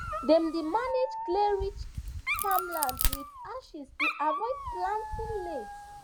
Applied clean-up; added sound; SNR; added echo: none; Crack + Dog; 3 dB; none.